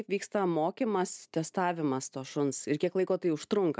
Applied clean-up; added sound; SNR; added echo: none; none; none; none.